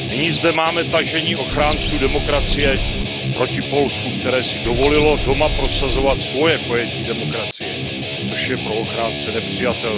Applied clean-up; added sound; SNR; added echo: none; Guitar + Bird; 2 dB; none.